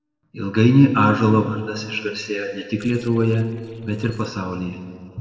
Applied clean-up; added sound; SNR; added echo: neural separator model SepFormer DNS4.